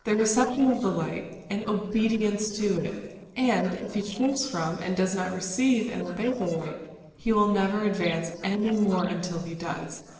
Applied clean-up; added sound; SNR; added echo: neural separator model SepFormer DNS4.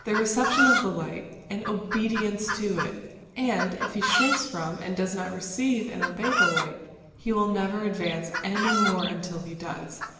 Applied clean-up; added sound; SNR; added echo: none; Chicken, rooster; 2 dB; reverberation time 1.3 s.